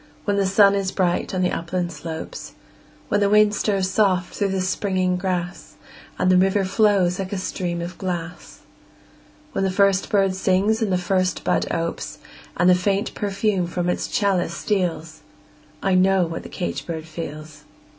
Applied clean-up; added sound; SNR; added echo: none; none; none; none.